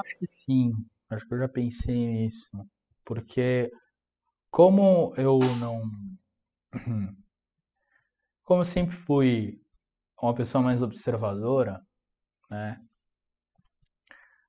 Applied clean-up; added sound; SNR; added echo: classical method spectral subtraction.